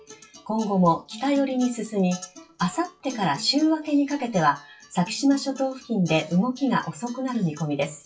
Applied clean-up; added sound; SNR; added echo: classical method WPE with log-MMSE.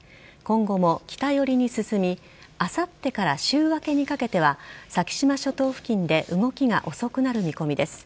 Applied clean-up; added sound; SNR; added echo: none; none; none; none.